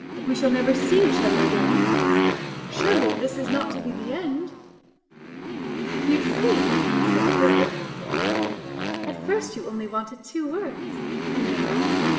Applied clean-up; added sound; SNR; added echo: none; Motorcycle; -3 dB; reverberation time 1.1 s.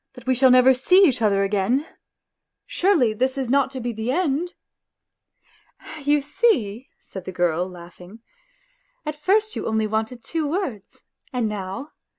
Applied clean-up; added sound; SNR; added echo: none; none; none; none.